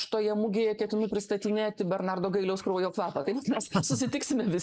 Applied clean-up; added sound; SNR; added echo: neural mask model Resemble Enhance denoiser.